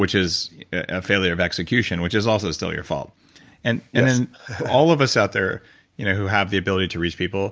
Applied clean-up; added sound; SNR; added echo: none; none; none; none.